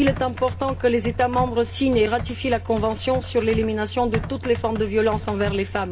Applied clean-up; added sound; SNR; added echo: none; Computer keyboard; 8 dB; reverberation time 0.3 s.